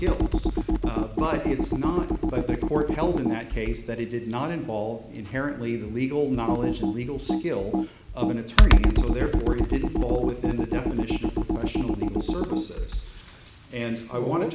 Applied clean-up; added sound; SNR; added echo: none; Computer keyboard; -4 dB; none.